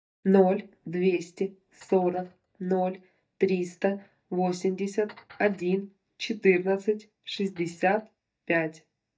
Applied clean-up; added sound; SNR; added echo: neural mask model DeepFilterNet 3.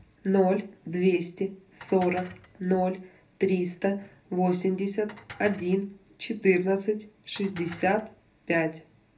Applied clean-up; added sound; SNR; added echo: none; Dishes, pots, and pans; 19 dB; reverberation time 0.3 s.